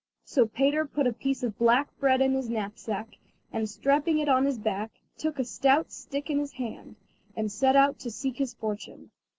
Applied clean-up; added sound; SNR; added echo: neural separator model SepFormer DNS4.